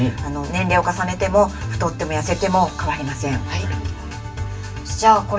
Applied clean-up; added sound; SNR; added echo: none; none; none; reverberation time 0.2 s.